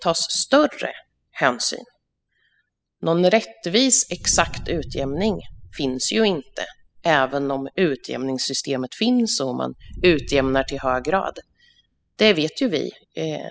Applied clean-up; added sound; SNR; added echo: classical method spectral subtraction.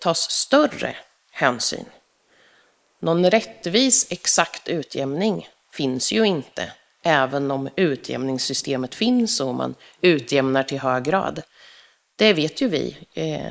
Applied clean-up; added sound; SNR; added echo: neural mask model Resemble Enhance denoiser.